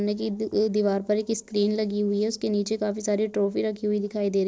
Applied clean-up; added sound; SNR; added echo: neural separator model SepFormer DNS4.